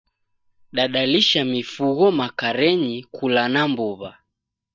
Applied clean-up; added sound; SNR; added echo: neural mask model DeepFilterNet 3.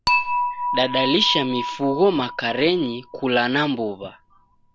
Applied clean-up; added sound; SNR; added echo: none; Dishes, pots, and pans / Chink, clink; 5 dB; none.